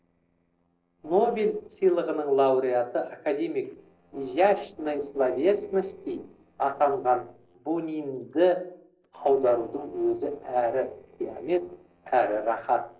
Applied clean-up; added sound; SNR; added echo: neural separator model SepFormer DNS4.